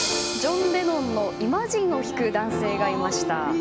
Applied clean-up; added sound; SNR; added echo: none; Hi-hat; 11 dB; none.